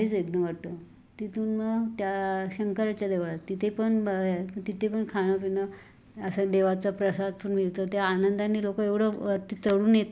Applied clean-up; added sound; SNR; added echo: none; none; none; none.